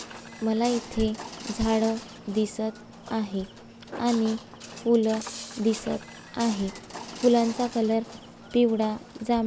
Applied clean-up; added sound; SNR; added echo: none; Walk, footsteps; 15 dB; none.